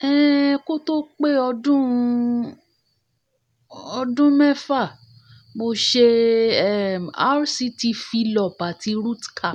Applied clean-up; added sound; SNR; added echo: none; none; none; none.